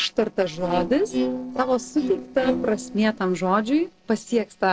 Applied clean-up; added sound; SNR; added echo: neural separator model SepFormer DNS4.